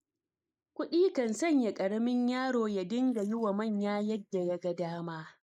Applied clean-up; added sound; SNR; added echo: neural mask model Resemble Enhance denoiser.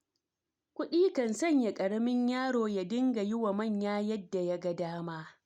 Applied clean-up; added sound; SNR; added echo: none; none; none; none.